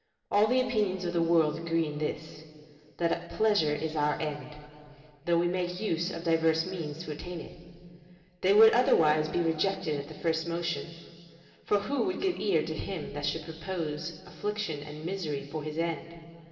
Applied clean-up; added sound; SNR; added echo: none; none; none; reverberation time 2.4 s.